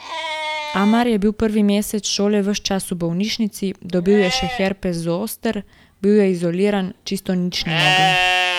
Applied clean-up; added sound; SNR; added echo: none; Livestock, farm animals, working animals; 6 dB; none.